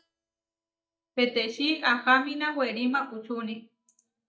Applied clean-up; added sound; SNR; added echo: neural mask model DeepFilterNet 3.